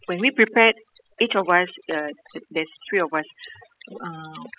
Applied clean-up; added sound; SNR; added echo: classical method spectral subtraction.